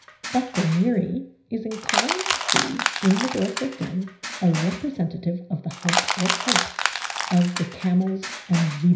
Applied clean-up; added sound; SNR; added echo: none; Crushing; 4 dB; reverberation time 0.5 s.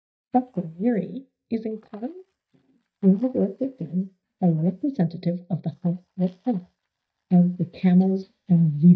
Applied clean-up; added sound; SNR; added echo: neural mask model DeepFilterNet 3.